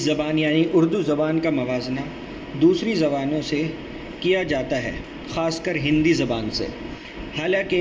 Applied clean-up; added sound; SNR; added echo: none; none; none; reverberation time 1.9 s.